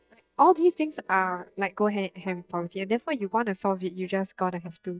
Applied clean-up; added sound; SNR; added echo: neural mask model DeepFilterNet 3.